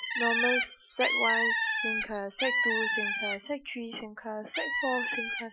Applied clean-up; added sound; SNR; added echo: classical method Wiener filter.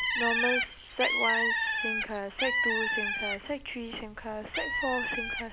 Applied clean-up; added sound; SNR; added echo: none; Bird; -4 dB; none.